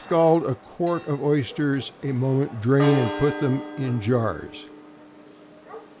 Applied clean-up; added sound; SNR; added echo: none; Gunshot, gunfire + Church bell; 11 dB; none.